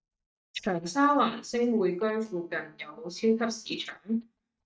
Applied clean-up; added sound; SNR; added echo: neural mask model DeepFilterNet 3.